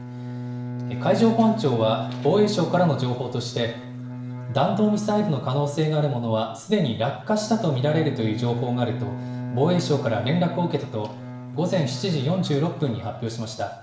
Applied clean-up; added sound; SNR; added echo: none; Bowed string instrument; 9 dB; reverberation time 0.7 s.